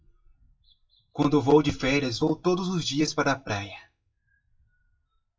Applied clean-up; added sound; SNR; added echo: classical method WPE with log-MMSE.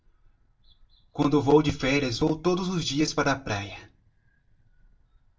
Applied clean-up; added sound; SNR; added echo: neural separator model SepFormer DNS4.